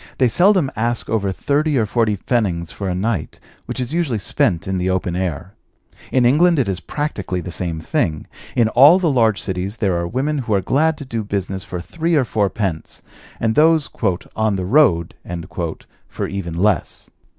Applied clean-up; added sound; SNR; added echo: none; none; none; none.